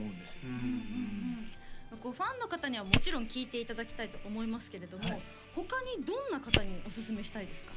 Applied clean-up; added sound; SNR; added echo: none; Fire; -2 dB; none.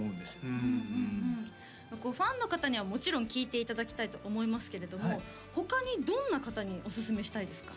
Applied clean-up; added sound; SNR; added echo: none; none; none; none.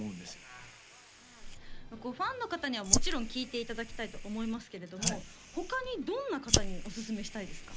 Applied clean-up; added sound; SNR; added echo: neural mask model Resemble Enhance denoiser.